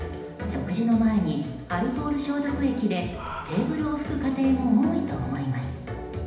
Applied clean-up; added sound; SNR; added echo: none; Breathing; 19 dB; reverberation time 0.8 s.